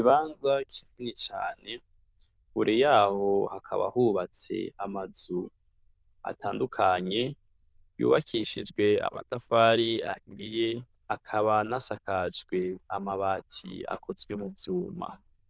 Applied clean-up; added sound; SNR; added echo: neural diffusion model UNIVERSE++.